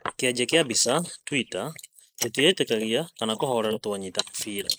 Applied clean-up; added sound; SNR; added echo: neural mask model Resemble Enhance denoiser.